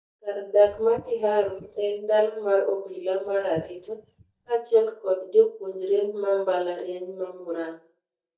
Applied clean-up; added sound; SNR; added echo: neural mask model DeepFilterNet 3.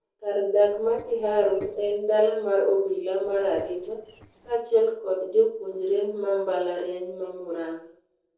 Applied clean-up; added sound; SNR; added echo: neural separator model SepFormer DNS4.